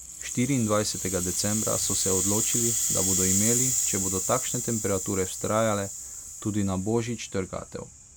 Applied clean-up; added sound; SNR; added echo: none; Rattle (instrument); 1 dB; none.